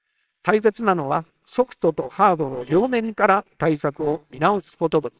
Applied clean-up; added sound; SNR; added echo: neural separator model SepFormer WHAMR!.